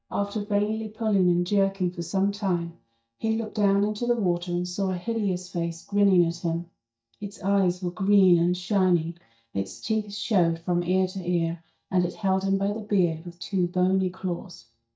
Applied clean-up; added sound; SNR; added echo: neural mask model DeepFilterNet 3.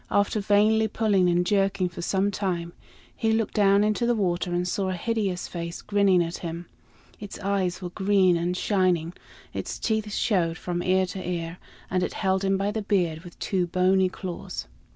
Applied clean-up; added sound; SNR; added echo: none; none; none; none.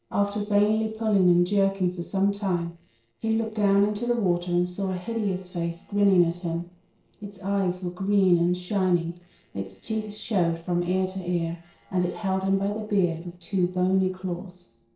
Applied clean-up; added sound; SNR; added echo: neural separator model SepFormer DNS4.